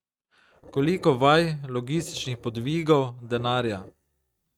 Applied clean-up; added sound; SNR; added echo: neural mask model RNNoise.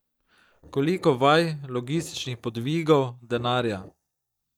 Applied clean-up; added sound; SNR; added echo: neural mask model DeepFilterNet 3.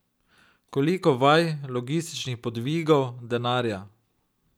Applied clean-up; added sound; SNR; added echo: none; none; none; none.